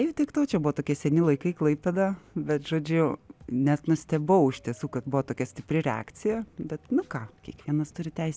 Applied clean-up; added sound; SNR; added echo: none; none; none; none.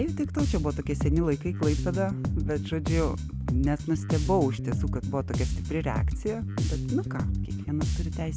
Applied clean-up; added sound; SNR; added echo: none; Bass guitar; -1 dB; none.